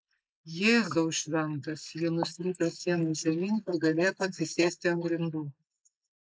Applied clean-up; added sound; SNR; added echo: neural mask model Resemble Enhance denoiser.